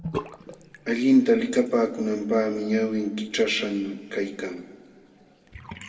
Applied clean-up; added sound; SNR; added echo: none; Bathtub (filling or washing) / Sink (filling or washing); 17 dB; reverberation time 1.6 s.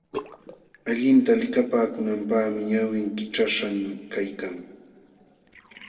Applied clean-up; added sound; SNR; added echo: neural separator model SepFormer DNS4.